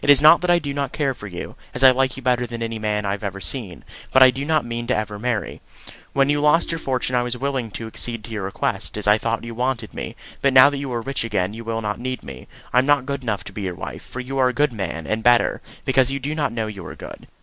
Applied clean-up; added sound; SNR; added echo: none; Ringtone; 18 dB; none.